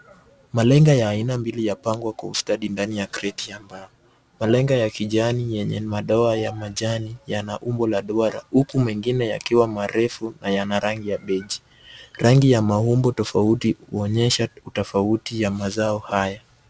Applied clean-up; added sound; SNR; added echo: none; none; none; none.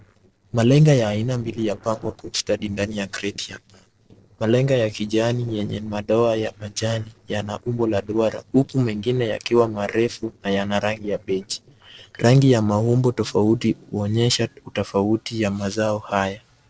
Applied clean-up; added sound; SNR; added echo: neural separator model SepFormer DNS4.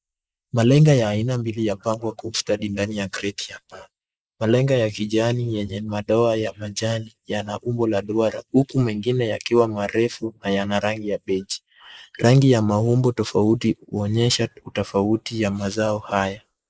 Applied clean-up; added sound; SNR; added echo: neural mask model Resemble Enhance denoiser.